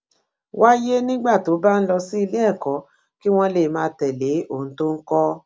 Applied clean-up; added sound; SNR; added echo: none; none; none; none.